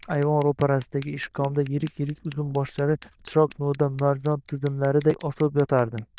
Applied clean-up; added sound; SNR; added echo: neural diffusion model UNIVERSE++.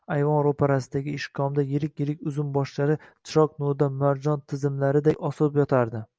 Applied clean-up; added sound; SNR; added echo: none; none; none; none.